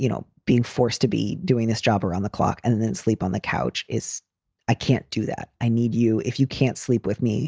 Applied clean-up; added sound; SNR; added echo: none; none; none; none.